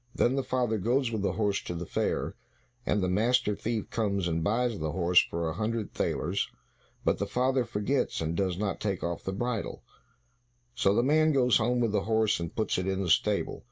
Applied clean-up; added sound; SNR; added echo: none; none; none; none.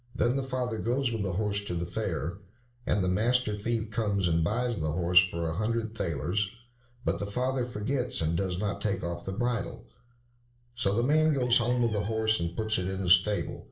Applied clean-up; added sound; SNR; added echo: neural separator model SepFormer DNS4.